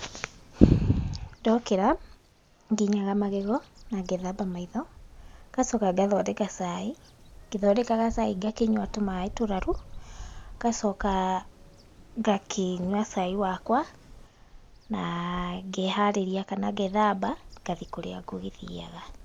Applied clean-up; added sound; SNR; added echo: none; Bird vocalization, bird call, bird song; 17 dB; none.